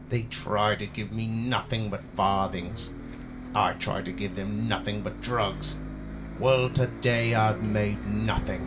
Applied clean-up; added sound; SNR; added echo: none; Bus; 10 dB; reverberation time 0.8 s.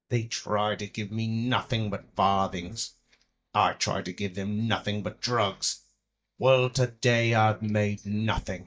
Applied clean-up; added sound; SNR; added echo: neural mask model DeepFilterNet 3.